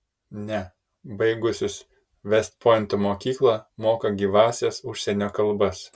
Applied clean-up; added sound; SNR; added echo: none; none; none; none.